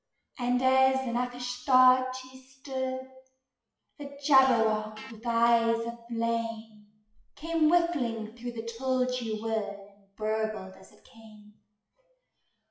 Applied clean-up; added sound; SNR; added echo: classical method WPE with log-MMSE.